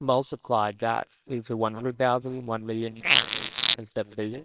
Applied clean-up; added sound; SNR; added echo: neural separator model SepFormer WHAMR!.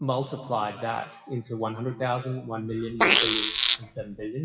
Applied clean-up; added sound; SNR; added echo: classical method WPE with log-MMSE.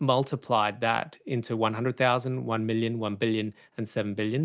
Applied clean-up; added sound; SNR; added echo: none; none; none; none.